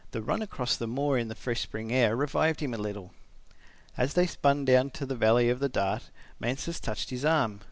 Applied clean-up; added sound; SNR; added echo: none; none; none; none.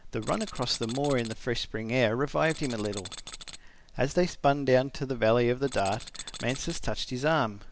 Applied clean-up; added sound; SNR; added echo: none; Tools; 14 dB; none.